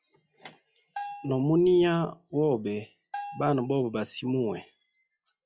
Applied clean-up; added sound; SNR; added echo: classical method log-MMSE.